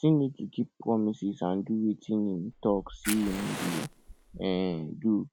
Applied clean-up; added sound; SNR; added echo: none; Fire; 10 dB; none.